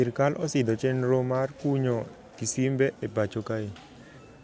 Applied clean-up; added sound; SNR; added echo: none; none; none; none.